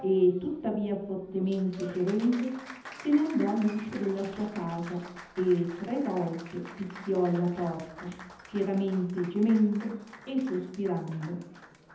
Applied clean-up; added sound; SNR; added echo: none; Applause; 18 dB; reverberation time 0.8 s.